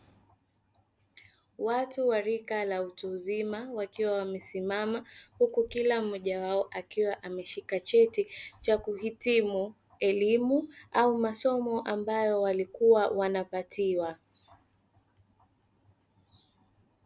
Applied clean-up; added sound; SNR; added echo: none; none; none; none.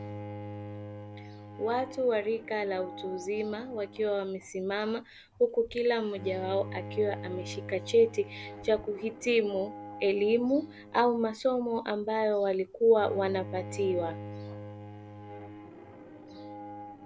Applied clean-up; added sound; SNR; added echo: none; Bowed string instrument; 13 dB; none.